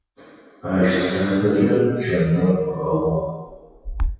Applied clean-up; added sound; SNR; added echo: classical method WPE with log-MMSE.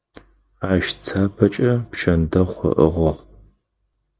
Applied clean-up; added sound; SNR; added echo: none; none; none; none.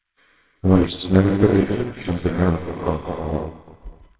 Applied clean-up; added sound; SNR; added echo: neural separator model SepFormer WHAMR!.